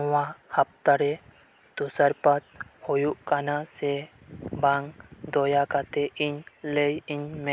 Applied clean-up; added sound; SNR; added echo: none; none; none; none.